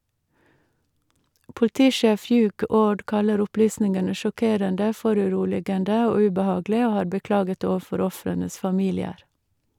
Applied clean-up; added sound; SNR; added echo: none; none; none; none.